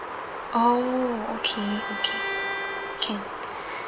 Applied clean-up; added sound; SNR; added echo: none; Bowed string instrument; 7 dB; none.